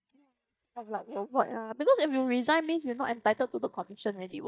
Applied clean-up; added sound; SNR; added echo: neural mask model DeepFilterNet 3.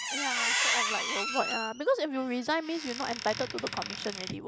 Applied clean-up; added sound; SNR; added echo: none; Squeak; 1 dB; none.